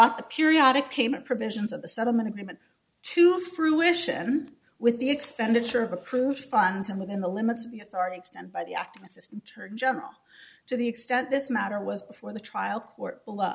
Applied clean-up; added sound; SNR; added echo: none; none; none; none.